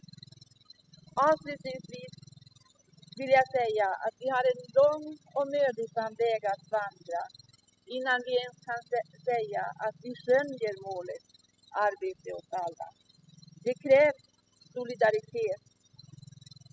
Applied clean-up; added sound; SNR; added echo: classical method spectral subtraction.